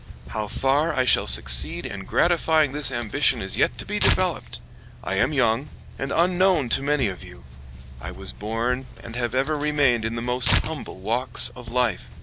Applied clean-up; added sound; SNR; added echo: none; Tearing; 8 dB; none.